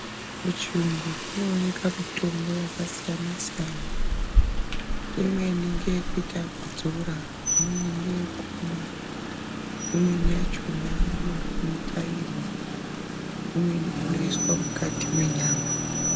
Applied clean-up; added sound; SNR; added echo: none; Rain; -1 dB; none.